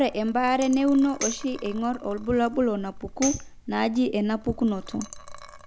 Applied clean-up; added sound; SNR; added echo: none; Liquid + Tambourine; 13 dB; none.